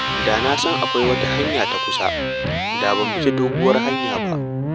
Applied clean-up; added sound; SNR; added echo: none; Electric guitar; -1 dB; none.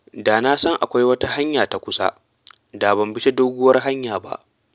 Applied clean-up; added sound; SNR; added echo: none; none; none; none.